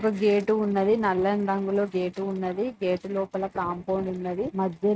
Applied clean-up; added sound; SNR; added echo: neural mask model RNNoise.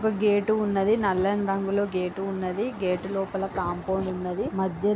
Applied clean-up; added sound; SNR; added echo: none; none; none; none.